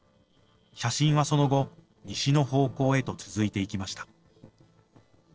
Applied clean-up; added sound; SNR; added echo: neural separator model SepFormer DNS4.